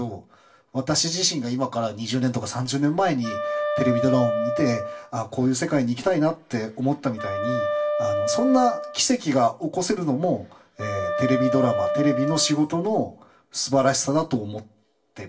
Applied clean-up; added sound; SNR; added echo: none; Wind instrument, woodwind instrument; 3 dB; reverberation time 0.2 s.